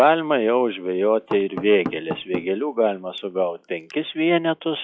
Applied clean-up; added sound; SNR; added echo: classical method log-MMSE.